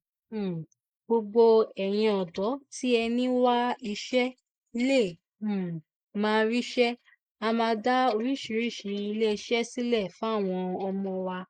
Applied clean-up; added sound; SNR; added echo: neural mask model Resemble Enhance denoiser.